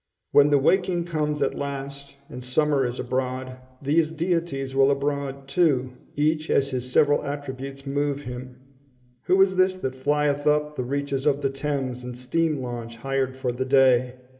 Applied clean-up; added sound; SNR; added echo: none; none; none; reverberation time 1.8 s.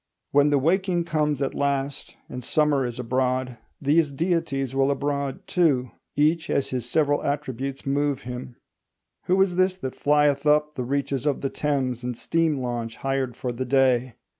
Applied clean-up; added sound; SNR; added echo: none; none; none; none.